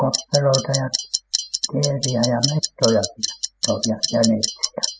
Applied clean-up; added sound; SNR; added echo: classical method spectral subtraction.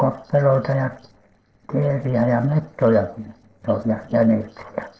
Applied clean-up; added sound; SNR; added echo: neural separator model SepFormer DNS4.